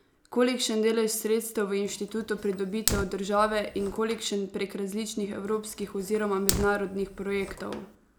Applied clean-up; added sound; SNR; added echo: none; Fire; 8 dB; none.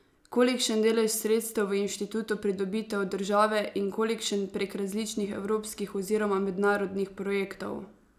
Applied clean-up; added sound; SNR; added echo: none; none; none; none.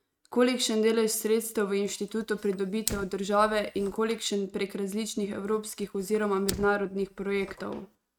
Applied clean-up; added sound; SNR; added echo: neural mask model RNNoise.